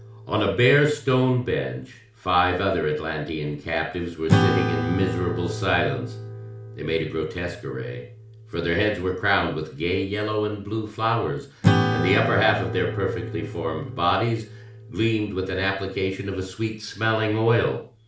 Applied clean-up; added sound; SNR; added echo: none; Acoustic guitar / Strum; 6 dB; reverberation time 0.4 s.